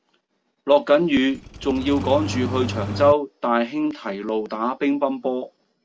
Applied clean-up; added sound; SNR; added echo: none; Engine starting; 8 dB; none.